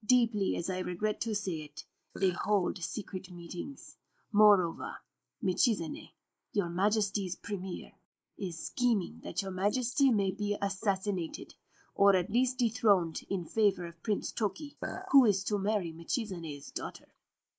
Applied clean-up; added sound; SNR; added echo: neural mask model Resemble Enhance denoiser.